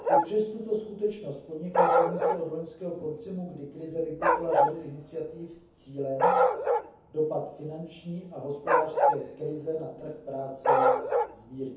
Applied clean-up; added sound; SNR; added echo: none; Bark; -5 dB; reverberation time 0.7 s.